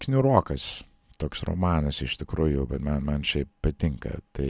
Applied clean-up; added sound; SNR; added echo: none; none; none; none.